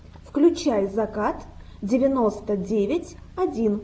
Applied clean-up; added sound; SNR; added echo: none; none; none; none.